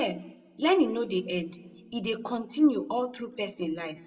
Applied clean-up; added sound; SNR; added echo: none; none; none; reverberation time 0.4 s.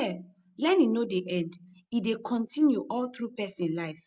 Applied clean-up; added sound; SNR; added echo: none; none; none; none.